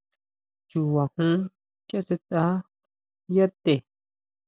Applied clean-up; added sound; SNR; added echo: none; none; none; none.